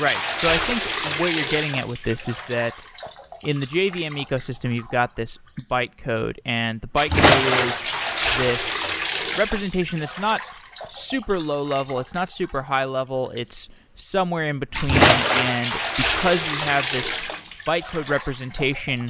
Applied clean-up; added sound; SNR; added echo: none; Bathtub (filling or washing) / Splash, splatter; 1 dB; none.